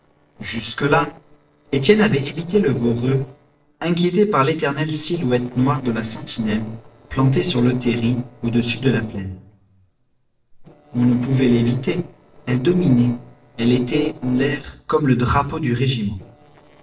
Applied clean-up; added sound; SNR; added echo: neural separator model SepFormer DNS4.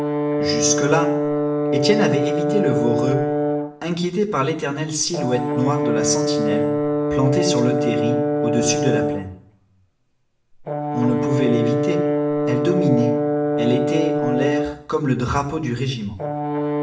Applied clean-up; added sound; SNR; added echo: none; Brass instrument; -2 dB; reverberation time 0.6 s.